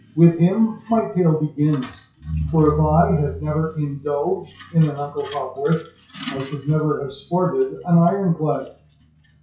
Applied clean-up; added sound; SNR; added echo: classical method WPE with log-MMSE.